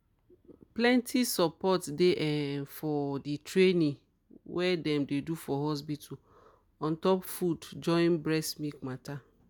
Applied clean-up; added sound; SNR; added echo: none; none; none; none.